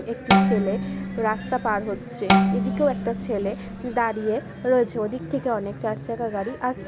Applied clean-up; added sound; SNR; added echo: none; Bowed string instrument; -2 dB; none.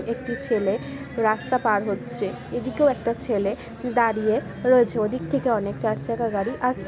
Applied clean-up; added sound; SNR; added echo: none; none; none; none.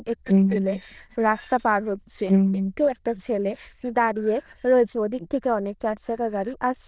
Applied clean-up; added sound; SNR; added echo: neural diffusion model UNIVERSE++.